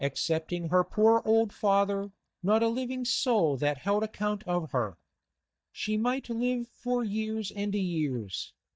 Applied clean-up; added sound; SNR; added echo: neural mask model DeepFilterNet 3.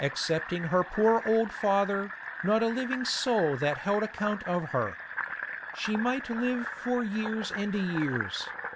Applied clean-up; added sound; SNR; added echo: none; Fill (with liquid); 9 dB; none.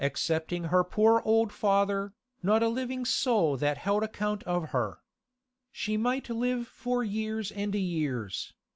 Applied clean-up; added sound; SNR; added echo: none; none; none; none.